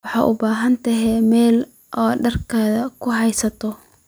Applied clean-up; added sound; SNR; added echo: none; none; none; none.